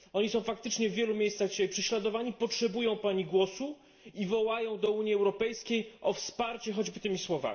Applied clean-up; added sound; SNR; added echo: none; none; none; reverberation time 0.5 s.